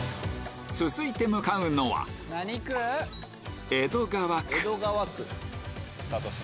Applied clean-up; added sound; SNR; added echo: none; none; none; none.